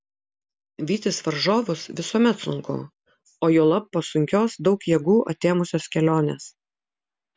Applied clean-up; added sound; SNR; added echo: none; none; none; none.